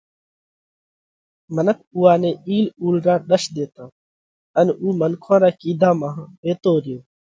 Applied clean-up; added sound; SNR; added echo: none; none; none; none.